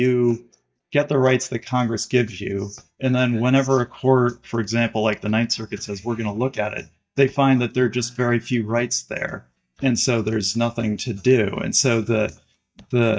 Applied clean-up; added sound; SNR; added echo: neural mask model DeepFilterNet 3.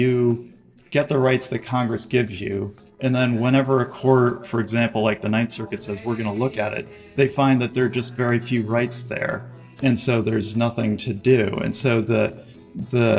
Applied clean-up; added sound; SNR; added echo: neural separator model SepFormer DNS4.